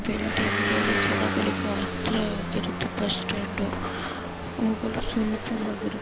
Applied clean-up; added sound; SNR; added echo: none; Motor vehicle (road) / Engine; 0 dB; none.